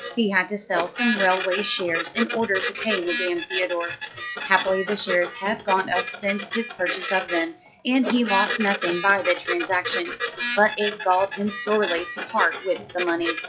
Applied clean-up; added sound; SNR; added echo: classical method log-MMSE.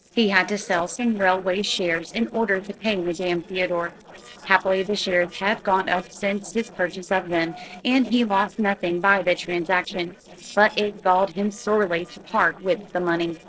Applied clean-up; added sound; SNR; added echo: neural separator model SepFormer DNS4.